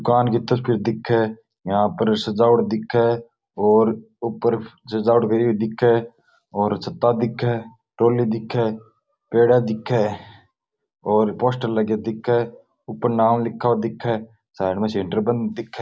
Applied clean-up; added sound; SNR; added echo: none; none; none; none.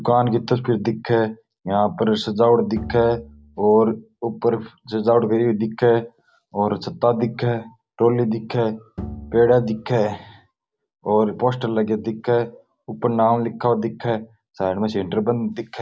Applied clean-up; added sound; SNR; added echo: none; Bowed string instrument; 16 dB; none.